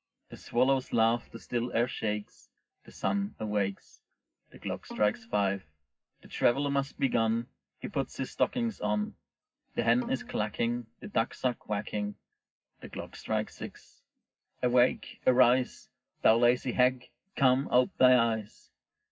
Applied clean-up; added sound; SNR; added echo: classical method WPE with log-MMSE.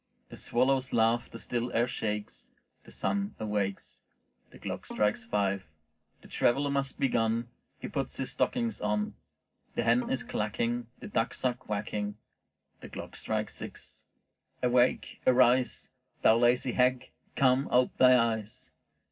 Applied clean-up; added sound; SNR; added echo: neural separator model SepFormer DNS4.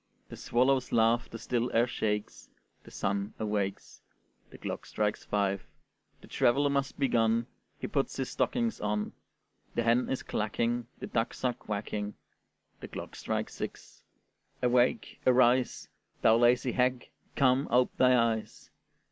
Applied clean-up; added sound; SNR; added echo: none; none; none; none.